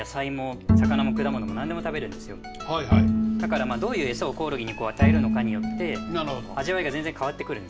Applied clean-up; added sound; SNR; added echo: none; Bowed string instrument; -4 dB; none.